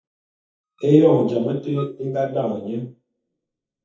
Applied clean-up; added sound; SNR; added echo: neural mask model DeepFilterNet 3.